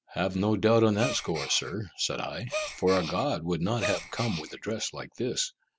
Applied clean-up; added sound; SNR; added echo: none; Gasp; 8 dB; none.